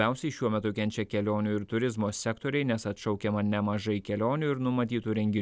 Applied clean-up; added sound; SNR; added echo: none; none; none; none.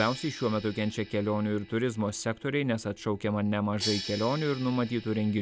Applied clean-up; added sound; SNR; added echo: none; Crash cymbal; 14 dB; none.